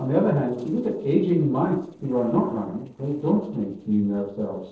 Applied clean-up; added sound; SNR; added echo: neural separator model SepFormer DNS4.